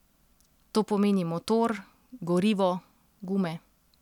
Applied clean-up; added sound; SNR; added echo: none; none; none; none.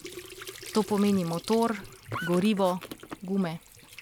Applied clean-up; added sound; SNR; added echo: none; Squeak / Trickle, dribble / Sink (filling or washing); 13 dB; none.